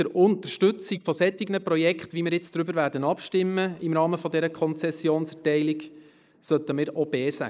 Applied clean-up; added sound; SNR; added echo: neural mask model Resemble Enhance denoiser.